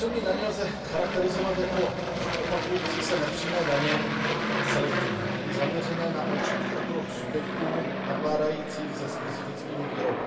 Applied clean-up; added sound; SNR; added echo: none; Aircraft; -1 dB; reverberation time 2.1 s.